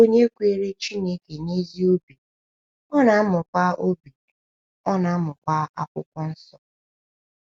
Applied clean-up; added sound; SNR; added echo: none; none; none; none.